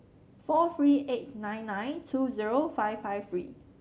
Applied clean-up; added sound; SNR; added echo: none; none; none; none.